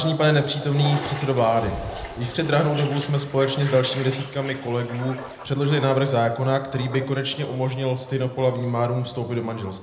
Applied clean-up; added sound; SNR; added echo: none; Toilet flush; 14 dB; reverberation time 0.7 s.